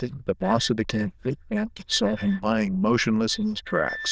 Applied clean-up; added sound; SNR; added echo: neural diffusion model UNIVERSE++.